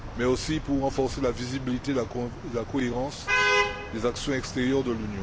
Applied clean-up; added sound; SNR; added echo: none; Traffic noise, roadway noise / Vehicle horn, car horn, honking; 3 dB; none.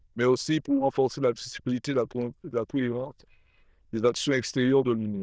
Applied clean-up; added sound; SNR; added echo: neural diffusion model UNIVERSE++.